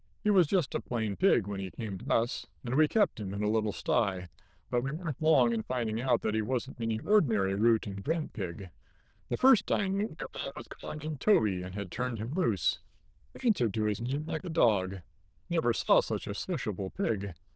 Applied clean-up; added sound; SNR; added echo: neural diffusion model UNIVERSE++.